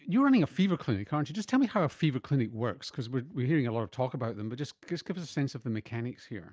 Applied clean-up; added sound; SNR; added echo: none; none; none; none.